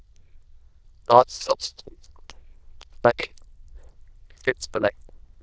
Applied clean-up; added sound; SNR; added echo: neural diffusion model UNIVERSE++.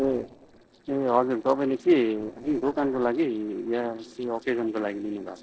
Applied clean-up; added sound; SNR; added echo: neural separator model SepFormer DNS4.